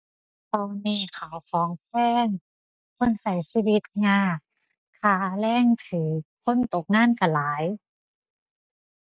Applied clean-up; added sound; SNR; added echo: neural mask model DeepFilterNet 3.